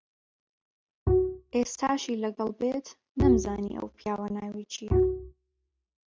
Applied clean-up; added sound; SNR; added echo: neural mask model RNNoise.